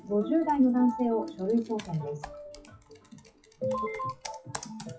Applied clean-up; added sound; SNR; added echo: classical method WPE with log-MMSE.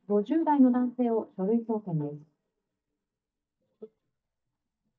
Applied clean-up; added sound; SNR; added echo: neural mask model DeepFilterNet 3.